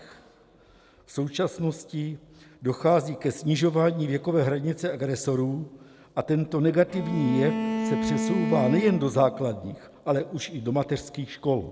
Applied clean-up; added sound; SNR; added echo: none; Bowed string instrument; 3 dB; none.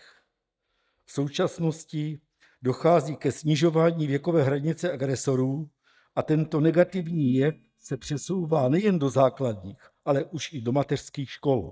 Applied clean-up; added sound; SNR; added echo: neural mask model DeepFilterNet 3.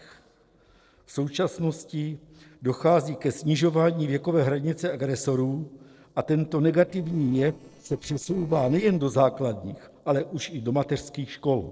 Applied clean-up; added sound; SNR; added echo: neural separator model SepFormer DNS4.